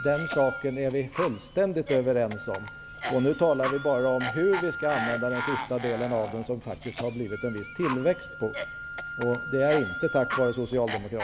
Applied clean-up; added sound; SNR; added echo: none; Wind instrument, woodwind instrument + Cough; 8 dB; none.